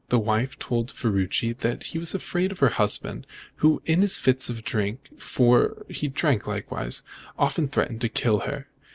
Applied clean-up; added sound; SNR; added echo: none; none; none; none.